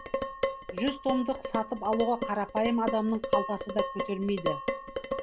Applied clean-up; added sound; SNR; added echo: none; Dishes, pots, and pans; 3 dB; none.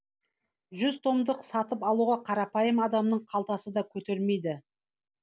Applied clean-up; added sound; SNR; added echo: none; none; none; none.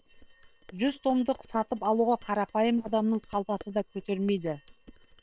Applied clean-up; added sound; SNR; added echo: neural separator model SepFormer WHAM!.